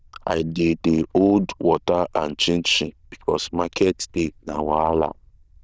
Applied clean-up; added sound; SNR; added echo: neural diffusion model UNIVERSE++.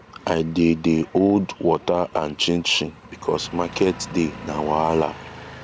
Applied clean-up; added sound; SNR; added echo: none; Engine; 18 dB; none.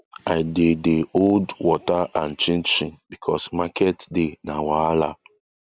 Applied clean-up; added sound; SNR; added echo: none; none; none; none.